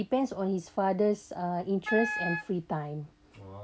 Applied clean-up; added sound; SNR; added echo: none; Wind instrument, woodwind instrument; 5 dB; none.